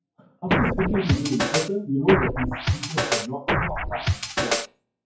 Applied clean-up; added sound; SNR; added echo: classical method WPE with log-MMSE.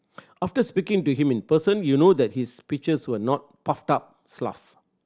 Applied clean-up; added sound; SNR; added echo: none; none; none; none.